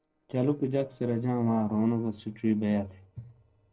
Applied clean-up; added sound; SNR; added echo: neural separator model SepFormer DNS4.